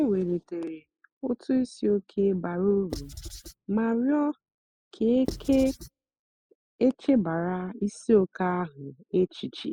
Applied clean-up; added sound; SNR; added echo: classical method spectral subtraction.